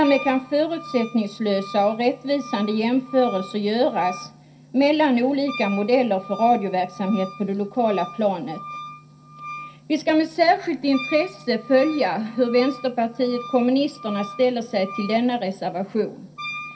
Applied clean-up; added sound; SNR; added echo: none; Wind instrument, woodwind instrument; 16 dB; reverberation time 0.3 s.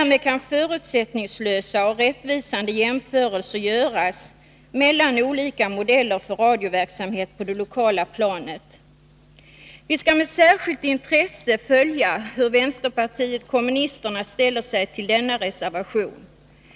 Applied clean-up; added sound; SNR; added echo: none; none; none; none.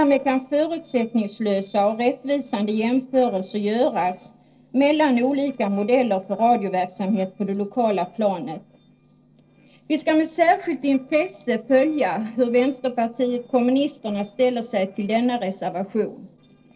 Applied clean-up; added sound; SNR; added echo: neural separator model SepFormer DNS4.